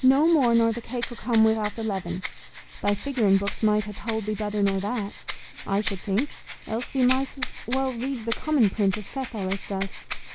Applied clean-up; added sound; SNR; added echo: none; Rattle (instrument); 5 dB; none.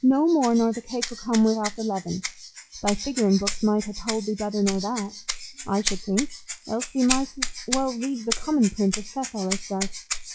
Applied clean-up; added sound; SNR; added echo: classical method log-MMSE.